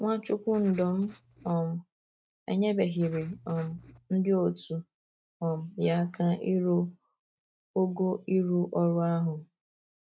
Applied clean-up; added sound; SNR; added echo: neural mask model RNNoise.